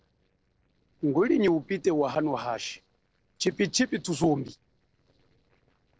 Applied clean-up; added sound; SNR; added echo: neural separator model SepFormer DNS4.